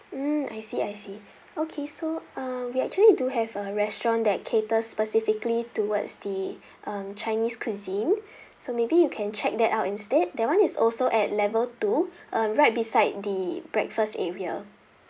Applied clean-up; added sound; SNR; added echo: none; none; none; none.